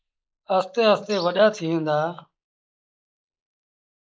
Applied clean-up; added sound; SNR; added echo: neural mask model Resemble Enhance denoiser.